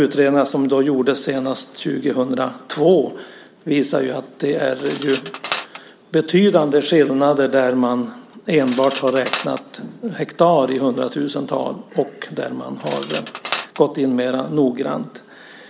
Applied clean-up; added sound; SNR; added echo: none; Cutlery, silverware; 15 dB; none.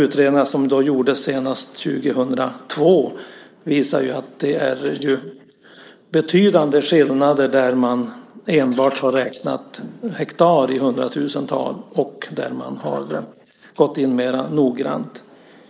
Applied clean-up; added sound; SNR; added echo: neural mask model Resemble Enhance denoiser.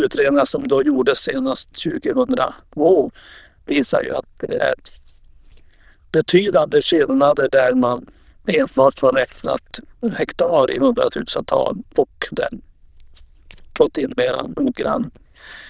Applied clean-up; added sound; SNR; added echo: neural diffusion model UNIVERSE++.